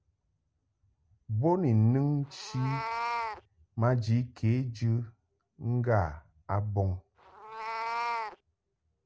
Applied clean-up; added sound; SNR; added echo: none; Meow; 10 dB; none.